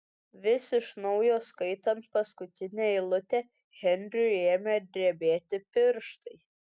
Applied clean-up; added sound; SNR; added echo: none; none; none; none.